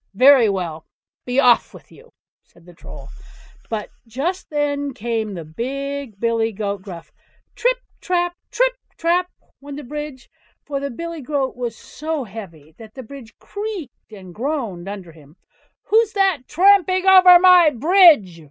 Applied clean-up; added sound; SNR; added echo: none; none; none; none.